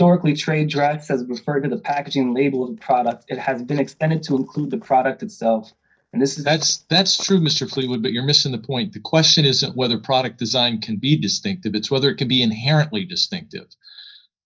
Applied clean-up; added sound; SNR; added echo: neural mask model DeepFilterNet 3.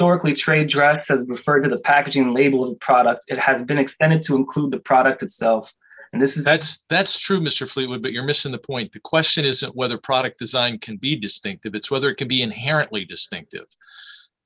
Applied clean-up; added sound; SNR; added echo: none; none; none; none.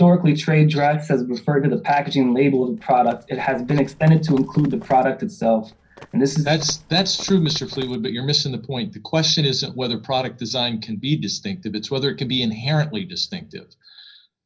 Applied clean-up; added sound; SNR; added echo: none; Run; 20 dB; reverberation time 0.5 s.